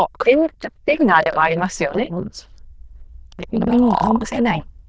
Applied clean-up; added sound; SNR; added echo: neural diffusion model UNIVERSE++.